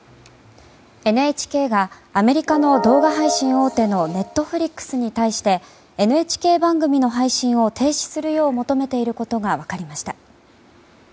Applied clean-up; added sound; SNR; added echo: none; none; none; none.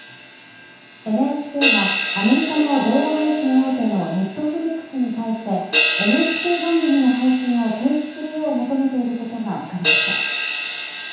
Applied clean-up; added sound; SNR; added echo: none; Crash cymbal; 3 dB; reverberation time 0.8 s.